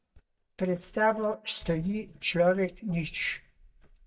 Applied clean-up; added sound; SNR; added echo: neural mask model DeepFilterNet 3.